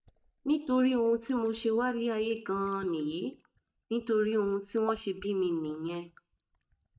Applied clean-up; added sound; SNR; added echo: neural mask model DeepFilterNet 3.